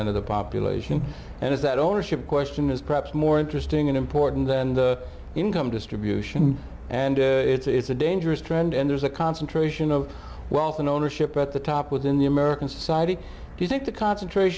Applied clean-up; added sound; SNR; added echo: none; none; none; none.